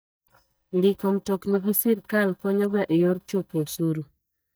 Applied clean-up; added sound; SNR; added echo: neural mask model DeepFilterNet 3.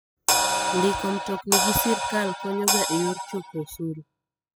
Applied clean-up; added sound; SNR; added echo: classical method spectral subtraction.